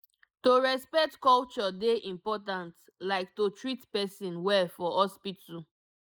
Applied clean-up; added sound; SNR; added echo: neural mask model Resemble Enhance denoiser.